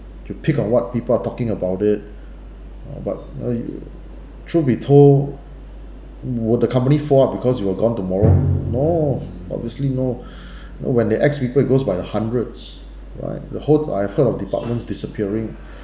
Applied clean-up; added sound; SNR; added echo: none; Drum; 10 dB; none.